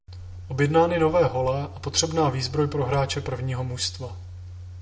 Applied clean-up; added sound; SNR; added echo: none; none; none; none.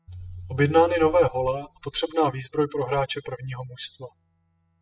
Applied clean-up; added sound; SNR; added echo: classical method spectral subtraction.